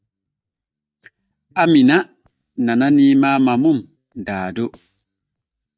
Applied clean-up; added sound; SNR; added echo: neural mask model DeepFilterNet 3.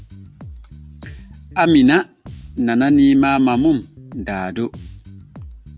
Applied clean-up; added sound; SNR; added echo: none; Bass guitar; 19 dB; none.